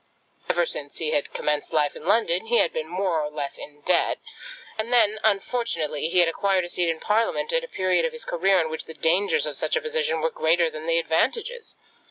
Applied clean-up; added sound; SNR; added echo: none; none; none; none.